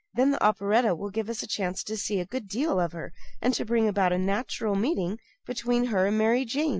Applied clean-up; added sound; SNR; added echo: none; none; none; none.